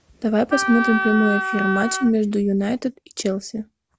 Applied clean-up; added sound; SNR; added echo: none; Wind instrument, woodwind instrument; 3 dB; none.